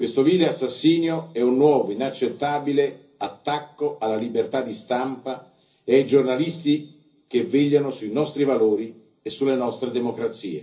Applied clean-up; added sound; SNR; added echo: none; none; none; reverberation time 0.5 s.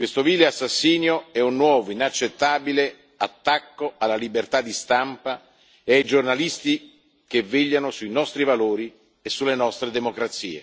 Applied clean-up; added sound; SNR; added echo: none; none; none; none.